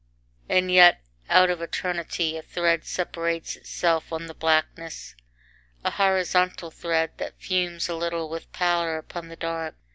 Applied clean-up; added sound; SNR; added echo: none; none; none; none.